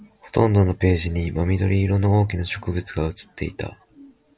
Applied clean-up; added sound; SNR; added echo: none; none; none; none.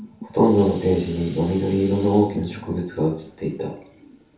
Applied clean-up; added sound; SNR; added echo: none; Dishes, pots, and pans; 18 dB; reverberation time 0.5 s.